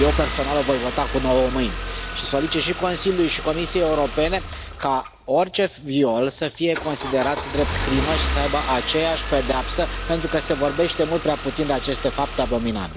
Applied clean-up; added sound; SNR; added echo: none; Engine starting / Car; 6 dB; none.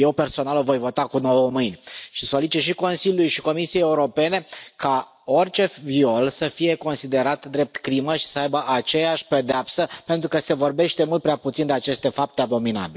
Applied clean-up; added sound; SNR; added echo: none; none; none; none.